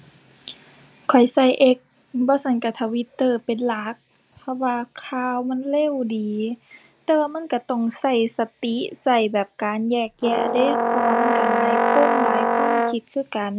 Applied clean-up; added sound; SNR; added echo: none; Brass instrument; -2 dB; none.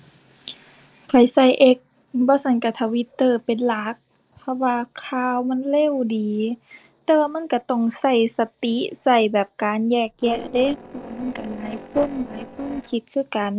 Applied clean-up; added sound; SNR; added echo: neural separator model SepFormer DNS4.